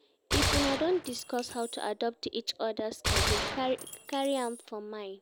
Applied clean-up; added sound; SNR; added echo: none; Gunshot, gunfire; 1 dB; none.